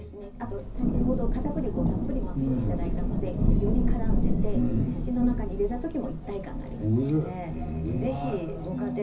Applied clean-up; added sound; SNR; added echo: none; Thunder / Rain; -3 dB; reverberation time 0.4 s.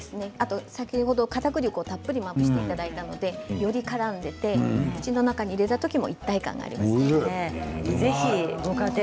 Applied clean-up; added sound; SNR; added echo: none; none; none; none.